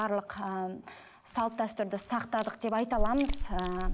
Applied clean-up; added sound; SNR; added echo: none; Chewing, mastication; 4 dB; none.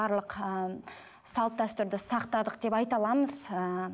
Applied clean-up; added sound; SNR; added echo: none; none; none; none.